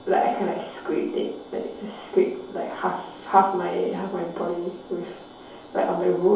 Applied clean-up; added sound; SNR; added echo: none; none; none; reverberation time 2.8 s.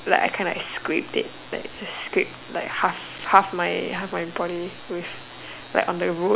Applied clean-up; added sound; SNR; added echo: none; none; none; none.